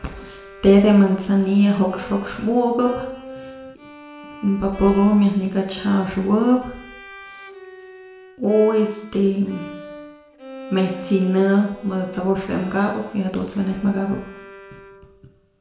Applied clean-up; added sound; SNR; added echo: none; Bowed string instrument; 18 dB; reverberation time 0.7 s.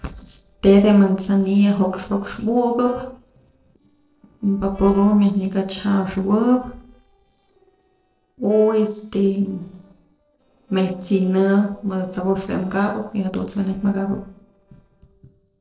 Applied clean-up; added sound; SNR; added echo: neural separator model SepFormer DNS4.